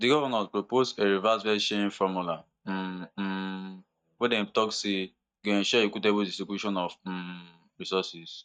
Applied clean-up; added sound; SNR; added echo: neural mask model DeepFilterNet 3.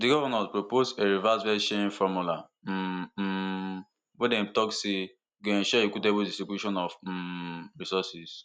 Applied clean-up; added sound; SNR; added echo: none; none; none; none.